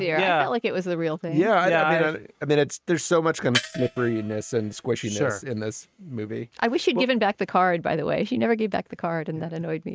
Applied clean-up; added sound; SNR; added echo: neural mask model RNNoise.